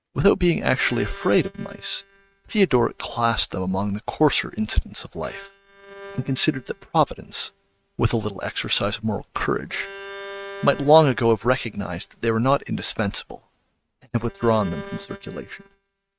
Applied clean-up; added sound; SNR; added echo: neural mask model RNNoise.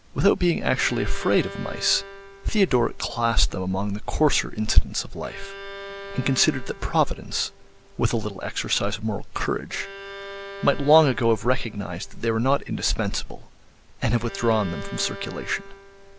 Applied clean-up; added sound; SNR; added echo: none; Bowed string instrument; 18 dB; none.